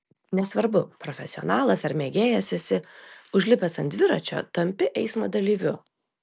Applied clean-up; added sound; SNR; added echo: none; none; none; none.